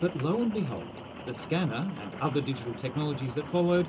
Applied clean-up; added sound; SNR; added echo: none; Rain; 12 dB; reverberation time 0.2 s.